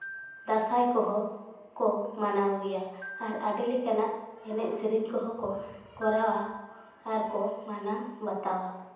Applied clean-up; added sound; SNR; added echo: none; Glockenspiel; 19 dB; reverberation time 0.9 s.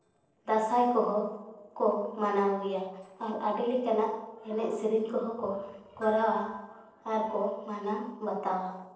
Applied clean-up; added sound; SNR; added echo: neural separator model SepFormer DNS4.